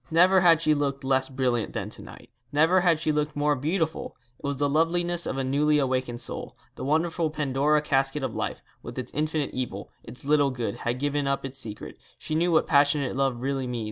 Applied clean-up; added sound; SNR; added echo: none; none; none; none.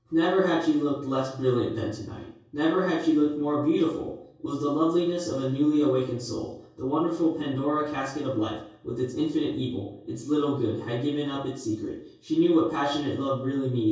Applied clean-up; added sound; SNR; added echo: none; none; none; reverberation time 0.6 s.